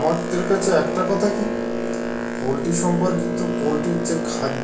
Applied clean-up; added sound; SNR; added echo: none; Boat, Water vehicle; 2 dB; reverberation time 0.3 s.